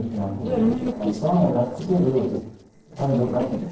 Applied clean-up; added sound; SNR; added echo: neural separator model SepFormer DNS4.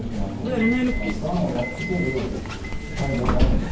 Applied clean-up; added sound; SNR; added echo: none; Subway, metro, underground; -4 dB; reverberation time 0.9 s.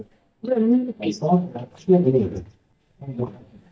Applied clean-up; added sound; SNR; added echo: neural mask model DeepFilterNet 3.